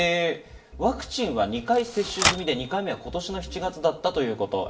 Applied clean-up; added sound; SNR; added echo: none; Typewriter; 5 dB; reverberation time 0.4 s.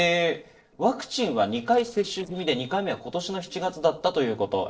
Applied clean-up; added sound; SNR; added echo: neural separator model SepFormer DNS4.